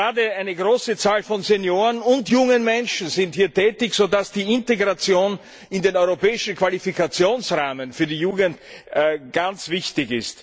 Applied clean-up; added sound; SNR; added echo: none; none; none; none.